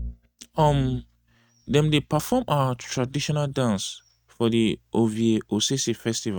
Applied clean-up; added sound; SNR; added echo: neural mask model RNNoise.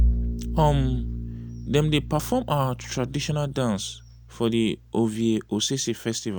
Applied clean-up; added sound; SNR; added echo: none; Bowed string instrument; 5 dB; none.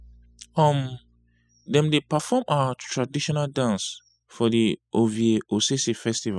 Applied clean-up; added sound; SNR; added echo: classical method spectral subtraction.